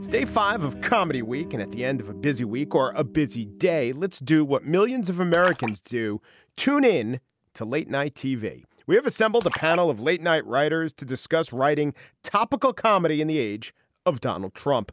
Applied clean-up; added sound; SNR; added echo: none; Splash, splatter; 15 dB; none.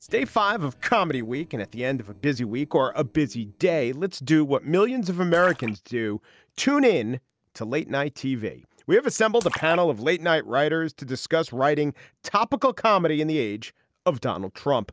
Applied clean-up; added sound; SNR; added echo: neural separator model SepFormer DNS4.